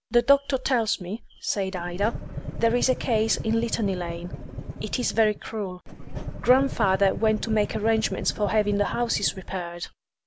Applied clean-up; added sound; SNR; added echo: none; Engine starting / Car; 9 dB; none.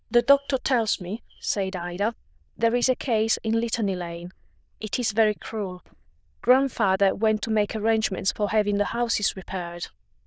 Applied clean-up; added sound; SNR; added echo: neural diffusion model UNIVERSE++.